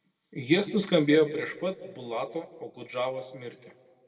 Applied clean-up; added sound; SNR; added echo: none; none; none; reverberation time 1.3 s.